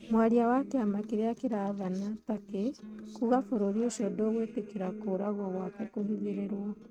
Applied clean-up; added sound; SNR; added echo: neural mask model RNNoise.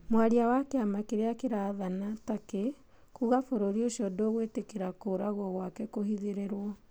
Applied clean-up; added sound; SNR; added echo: none; none; none; none.